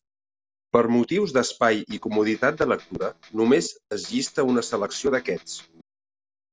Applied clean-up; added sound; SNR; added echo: neural separator model SepFormer DNS4.